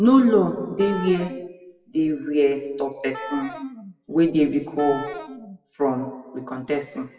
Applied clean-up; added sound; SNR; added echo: classical method WPE with log-MMSE.